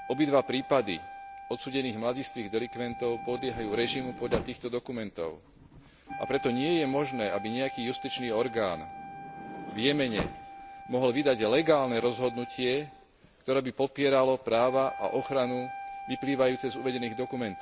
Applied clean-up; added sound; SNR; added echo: none; Sliding door + Wind instrument, woodwind instrument; 11 dB; none.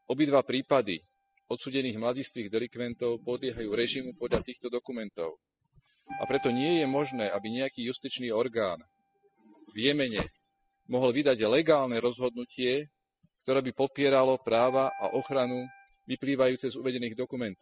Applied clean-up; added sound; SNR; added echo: classical method spectral subtraction.